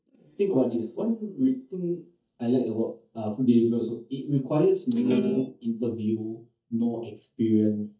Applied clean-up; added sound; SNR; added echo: neural mask model DeepFilterNet 3.